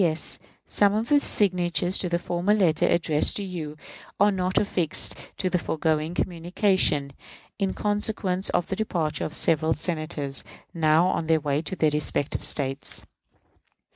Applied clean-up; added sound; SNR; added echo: none; none; none; none.